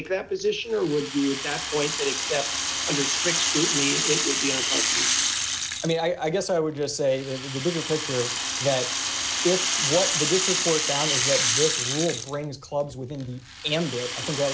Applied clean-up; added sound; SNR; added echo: none; Rattle (instrument); 0 dB; none.